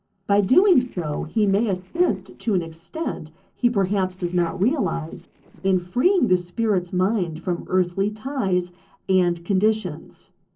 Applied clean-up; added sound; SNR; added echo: neural separator model SepFormer DNS4.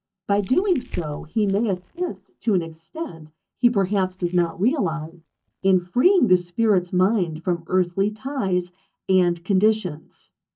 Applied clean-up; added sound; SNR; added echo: neural mask model DeepFilterNet 3.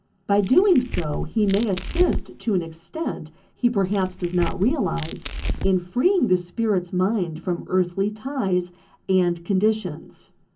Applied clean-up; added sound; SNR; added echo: none; Tearing; 6 dB; reverberation time 0.3 s.